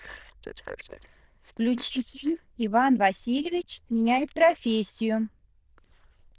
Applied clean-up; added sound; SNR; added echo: neural diffusion model UNIVERSE++.